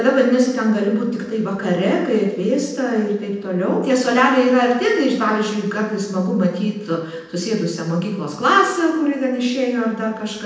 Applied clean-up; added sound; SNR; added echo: none; none; none; reverberation time 0.9 s.